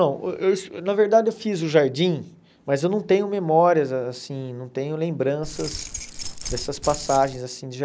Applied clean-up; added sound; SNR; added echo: none; Keys jangling; 10 dB; none.